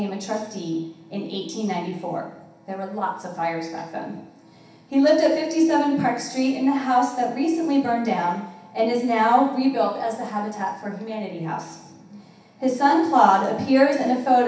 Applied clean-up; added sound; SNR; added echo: none; none; none; reverberation time 0.7 s.